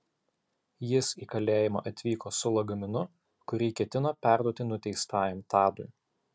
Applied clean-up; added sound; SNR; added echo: none; none; none; none.